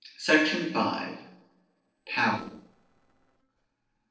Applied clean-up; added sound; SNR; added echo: neural separator model SepFormer DNS4.